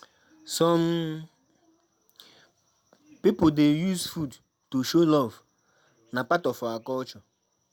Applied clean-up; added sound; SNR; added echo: none; none; none; none.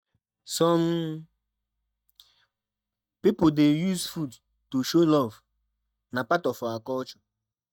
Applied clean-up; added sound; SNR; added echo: neural mask model DeepFilterNet 3.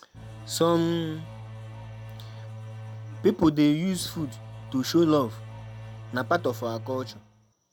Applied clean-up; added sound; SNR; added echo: none; Engine / Domestic sounds, home sounds; 13 dB; none.